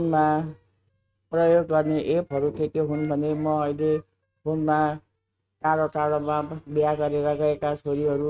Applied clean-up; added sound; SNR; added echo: neural mask model RNNoise.